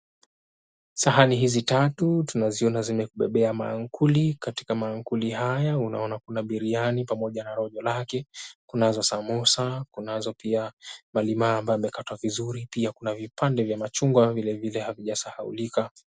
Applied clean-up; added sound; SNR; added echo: none; none; none; none.